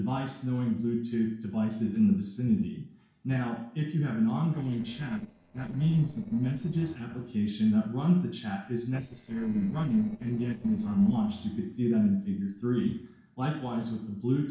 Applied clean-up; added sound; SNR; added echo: neural separator model SepFormer DNS4.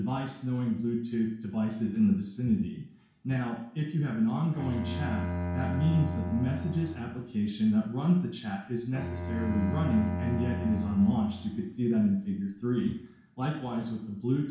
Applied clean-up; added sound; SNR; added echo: none; Bowed string instrument; 6 dB; reverberation time 0.6 s.